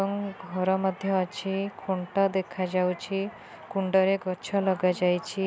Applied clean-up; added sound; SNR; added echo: none; none; none; none.